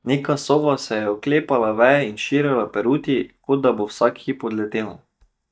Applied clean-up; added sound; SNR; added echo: neural mask model DeepFilterNet 3.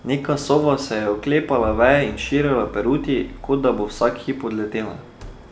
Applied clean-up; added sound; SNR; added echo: none; Explosion; 16 dB; none.